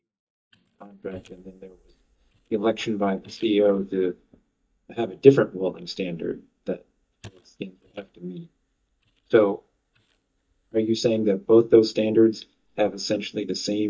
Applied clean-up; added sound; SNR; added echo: neural mask model DeepFilterNet 3.